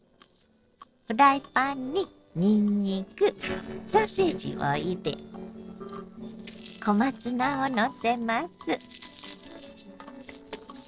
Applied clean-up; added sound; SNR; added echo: neural separator model SepFormer DNS4.